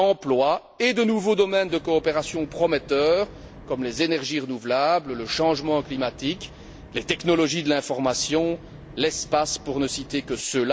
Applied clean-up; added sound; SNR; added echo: none; Wind; 19 dB; none.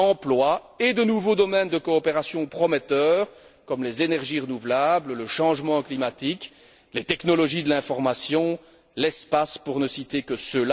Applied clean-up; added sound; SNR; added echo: none; none; none; none.